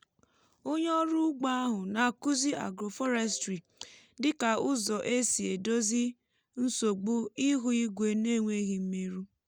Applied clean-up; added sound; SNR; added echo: none; none; none; none.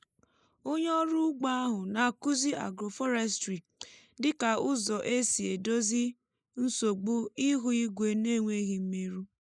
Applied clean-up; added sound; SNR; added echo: neural mask model Resemble Enhance denoiser.